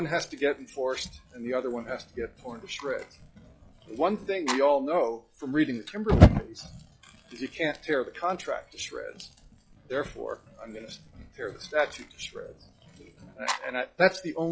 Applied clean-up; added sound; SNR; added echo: classical method log-MMSE.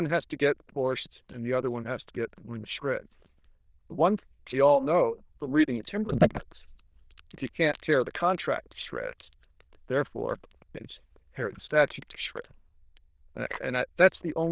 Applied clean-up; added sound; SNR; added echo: neural diffusion model UNIVERSE++.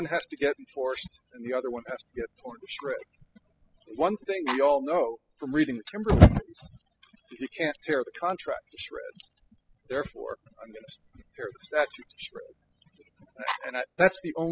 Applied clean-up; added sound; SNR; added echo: classical method spectral subtraction.